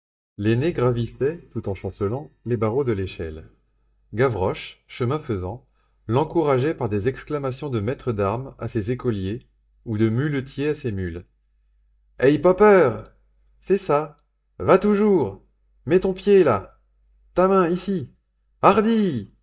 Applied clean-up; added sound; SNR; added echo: neural mask model DeepFilterNet 3.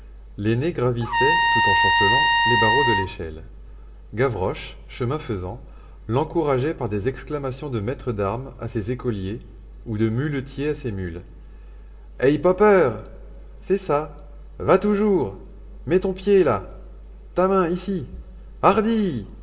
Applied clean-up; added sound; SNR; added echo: none; Trumpet; -4 dB; reverberation time 0.5 s.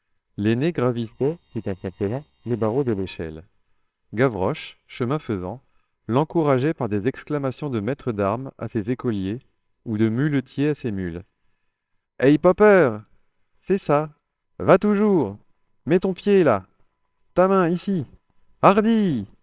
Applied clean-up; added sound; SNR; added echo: neural separator model SepFormer WHAMR!.